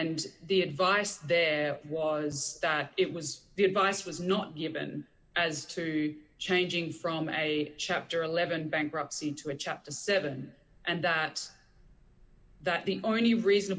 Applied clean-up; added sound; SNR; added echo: none; none; none; none.